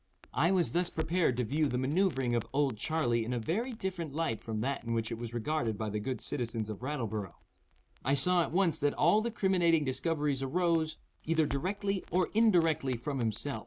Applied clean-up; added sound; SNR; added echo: none; Crackle; 19 dB; none.